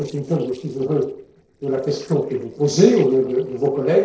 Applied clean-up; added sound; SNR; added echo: neural separator model SepFormer DNS4.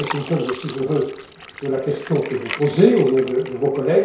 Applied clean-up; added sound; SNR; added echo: none; Fill (with liquid); 15 dB; reverberation time 0.6 s.